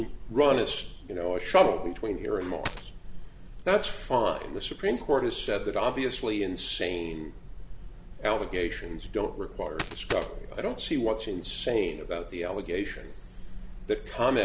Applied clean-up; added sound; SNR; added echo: none; Coin (dropping); 6 dB; none.